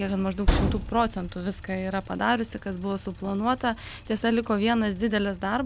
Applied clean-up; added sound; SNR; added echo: none; Train; 6 dB; none.